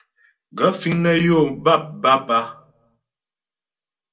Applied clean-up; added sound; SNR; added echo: none; none; none; reverberation time 0.2 s.